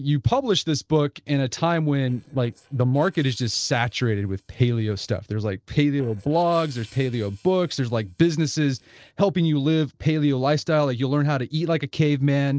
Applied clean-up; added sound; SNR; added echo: neural separator model SepFormer DNS4.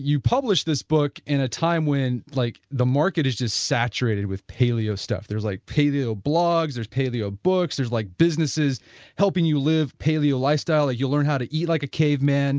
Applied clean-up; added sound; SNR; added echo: none; none; none; none.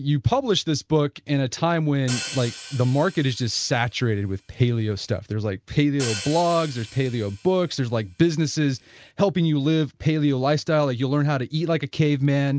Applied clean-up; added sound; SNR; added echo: none; Hi-hat; 16 dB; none.